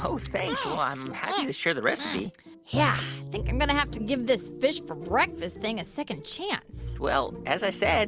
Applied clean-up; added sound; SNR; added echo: none; none; none; none.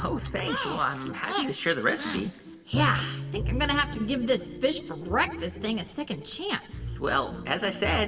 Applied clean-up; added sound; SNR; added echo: none; none; none; reverberation time 1.6 s.